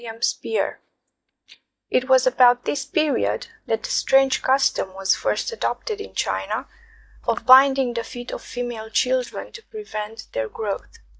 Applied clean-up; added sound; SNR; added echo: neural mask model DeepFilterNet 3.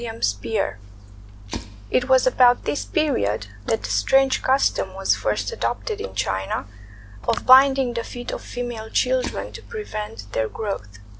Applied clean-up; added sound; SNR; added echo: none; Fire; 18 dB; none.